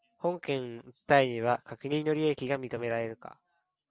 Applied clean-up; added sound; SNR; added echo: none; none; none; none.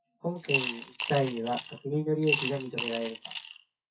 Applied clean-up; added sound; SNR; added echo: classical method WPE with log-MMSE.